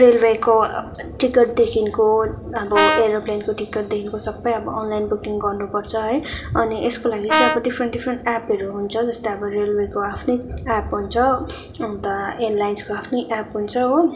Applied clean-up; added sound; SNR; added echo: none; Brass instrument; 1 dB; reverberation time 2.2 s.